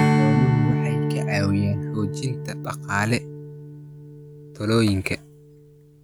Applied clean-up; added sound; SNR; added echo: none; Strum; -1 dB; none.